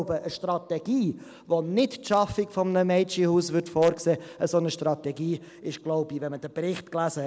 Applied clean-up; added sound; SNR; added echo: none; none; none; none.